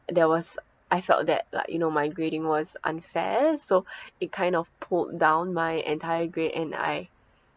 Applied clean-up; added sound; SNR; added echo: none; none; none; none.